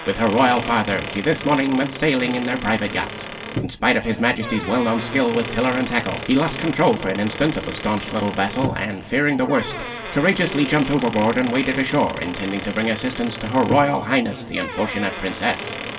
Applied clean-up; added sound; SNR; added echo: none; Squeak / Wood; 10 dB; reverberation time 2.7 s.